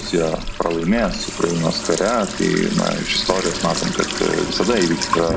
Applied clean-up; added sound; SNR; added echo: none; Sink (filling or washing) / Water tap, faucet; 6 dB; none.